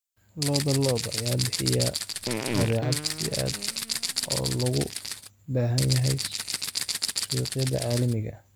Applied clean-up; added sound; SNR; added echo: none; Fart + Rattle (instrument); 3 dB; none.